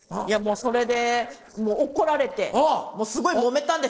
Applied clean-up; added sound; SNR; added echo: neural separator model SepFormer DNS4.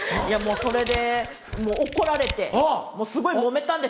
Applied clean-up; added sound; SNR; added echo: none; Scissors; 10 dB; none.